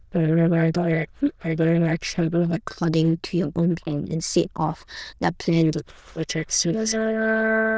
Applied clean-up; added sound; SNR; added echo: neural diffusion model UNIVERSE++.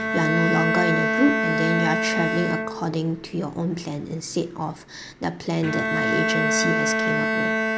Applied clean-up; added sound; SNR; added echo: none; Bowed string instrument; -1 dB; none.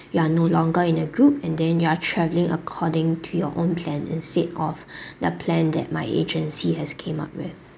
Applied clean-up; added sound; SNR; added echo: none; none; none; none.